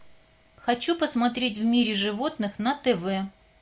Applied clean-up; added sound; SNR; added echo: none; none; none; none.